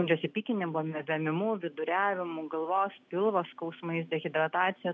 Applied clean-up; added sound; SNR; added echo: none; none; none; none.